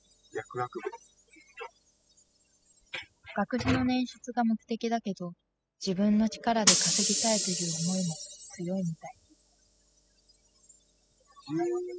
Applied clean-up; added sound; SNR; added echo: classical method spectral subtraction.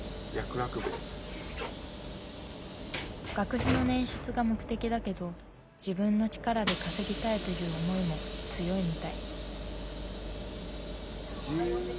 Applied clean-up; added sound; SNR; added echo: none; Sliding door / Hiss; 0 dB; none.